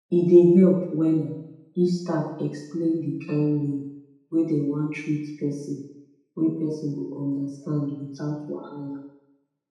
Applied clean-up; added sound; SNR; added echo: none; none; none; reverberation time 0.8 s.